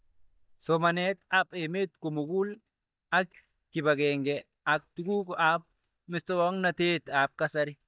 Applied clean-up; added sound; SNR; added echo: neural mask model DeepFilterNet 3.